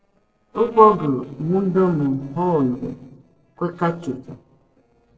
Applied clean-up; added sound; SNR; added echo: neural separator model SepFormer DNS4.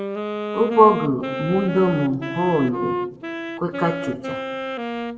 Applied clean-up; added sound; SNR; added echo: none; Wind instrument, woodwind instrument; 6 dB; reverberation time 1.2 s.